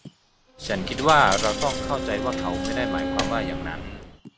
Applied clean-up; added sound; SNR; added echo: none; Bowed string instrument + Coin (dropping); 3 dB; none.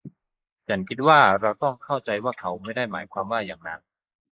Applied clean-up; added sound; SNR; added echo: neural mask model Resemble Enhance denoiser.